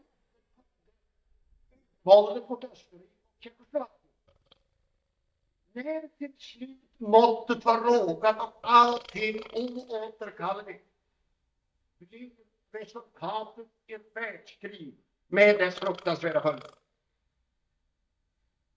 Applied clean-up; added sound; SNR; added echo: neural mask model DeepFilterNet 3.